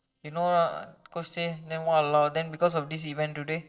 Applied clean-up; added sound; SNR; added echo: neural separator model SepFormer DNS4.